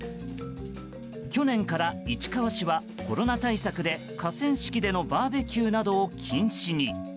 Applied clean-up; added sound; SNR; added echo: none; none; none; none.